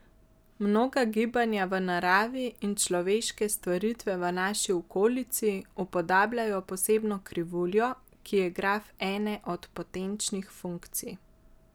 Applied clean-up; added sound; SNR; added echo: none; none; none; none.